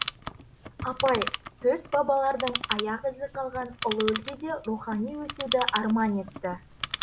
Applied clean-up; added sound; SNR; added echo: none; Clock; 7 dB; none.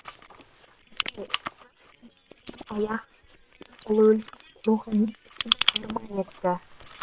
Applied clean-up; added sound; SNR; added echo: neural separator model SepFormer WHAM!.